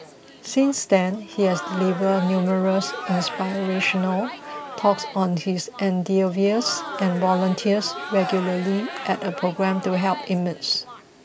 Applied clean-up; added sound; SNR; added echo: none; Crowd; 12 dB; none.